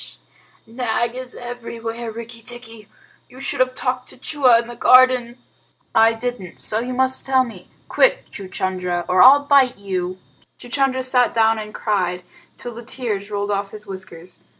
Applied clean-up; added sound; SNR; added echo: none; none; none; none.